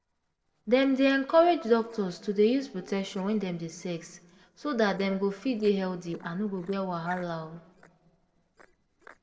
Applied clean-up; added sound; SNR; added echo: neural separator model SepFormer DNS4.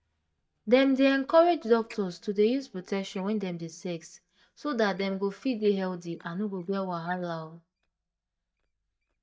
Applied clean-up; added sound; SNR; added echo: neural mask model DeepFilterNet 3.